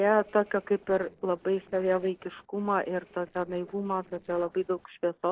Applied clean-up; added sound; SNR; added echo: neural separator model SepFormer DNS4.